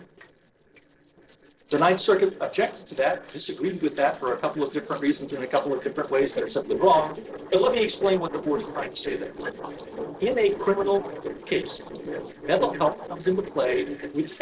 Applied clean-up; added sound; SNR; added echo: neural separator model SepFormer DNS4.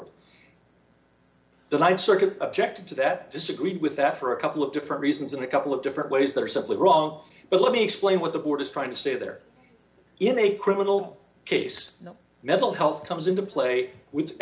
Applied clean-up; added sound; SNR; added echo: none; none; none; none.